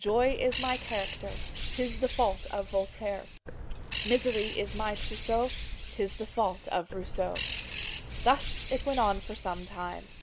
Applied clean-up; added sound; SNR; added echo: none; Bird; 4 dB; none.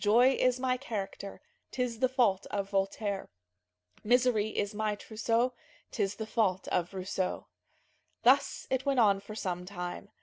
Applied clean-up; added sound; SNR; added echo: none; none; none; none.